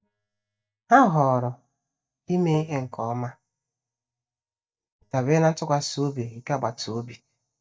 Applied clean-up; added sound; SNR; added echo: neural mask model DeepFilterNet 3.